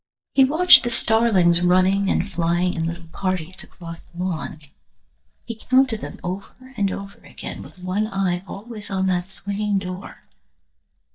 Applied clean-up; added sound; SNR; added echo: neural mask model DeepFilterNet 3.